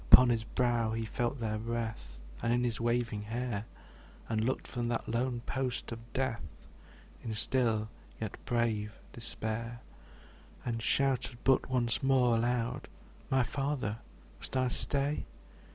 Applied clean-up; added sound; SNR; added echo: none; none; none; none.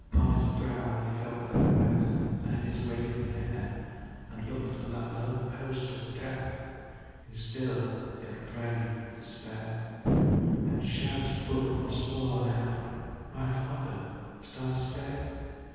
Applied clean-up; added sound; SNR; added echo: none; Thunder; 1 dB; reverberation time 2.1 s.